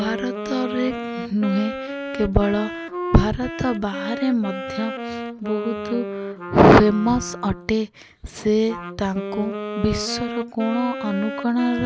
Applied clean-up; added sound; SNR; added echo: none; Wind instrument, woodwind instrument; 9 dB; none.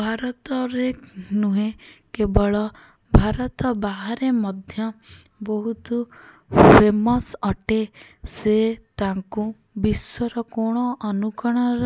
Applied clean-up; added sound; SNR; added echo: none; none; none; none.